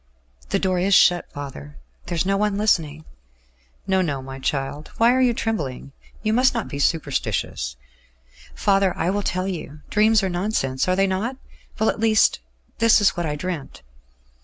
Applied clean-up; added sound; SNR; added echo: none; none; none; none.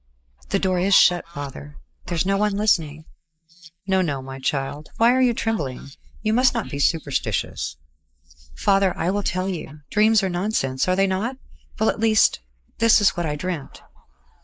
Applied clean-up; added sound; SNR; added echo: neural mask model Resemble Enhance denoiser.